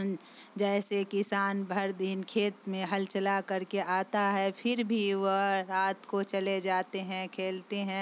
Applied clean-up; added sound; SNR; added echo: none; none; none; none.